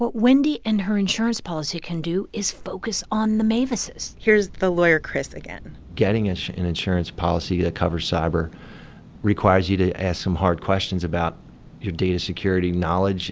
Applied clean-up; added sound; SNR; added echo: none; none; none; none.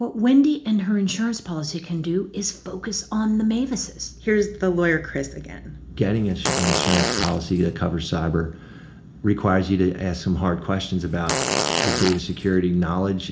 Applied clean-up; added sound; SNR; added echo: none; Fart; 2 dB; reverberation time 0.4 s.